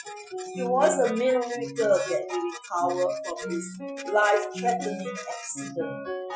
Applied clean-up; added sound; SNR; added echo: classical method Wiener filter.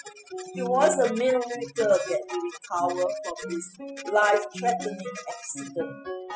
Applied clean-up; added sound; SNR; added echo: classical method spectral subtraction.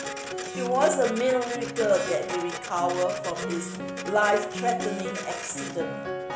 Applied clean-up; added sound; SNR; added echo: none; Piano + Printer; 6 dB; none.